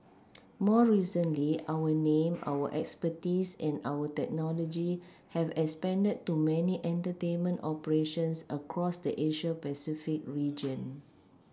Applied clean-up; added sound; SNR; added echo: none; none; none; none.